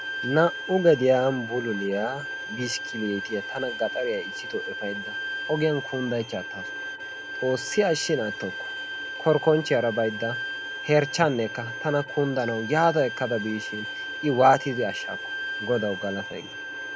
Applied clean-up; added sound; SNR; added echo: none; Bowed string instrument; 8 dB; none.